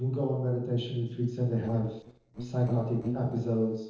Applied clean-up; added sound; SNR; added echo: neural separator model SepFormer DNS4.